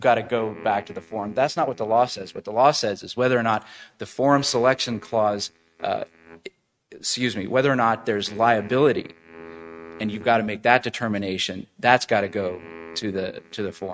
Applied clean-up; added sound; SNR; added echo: neural mask model RNNoise.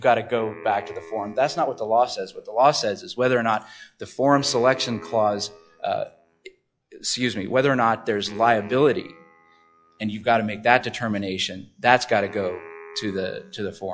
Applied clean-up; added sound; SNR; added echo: classical method log-MMSE.